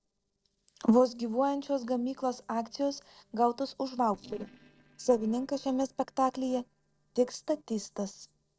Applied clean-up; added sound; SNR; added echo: neural separator model SepFormer DNS4.